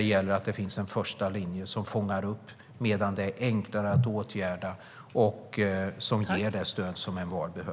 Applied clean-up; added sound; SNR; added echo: none; none; none; none.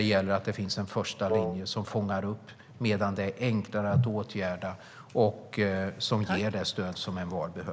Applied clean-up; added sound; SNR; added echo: none; Wind instrument, woodwind instrument; 2 dB; none.